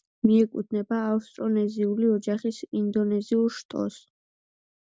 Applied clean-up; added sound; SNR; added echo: none; none; none; none.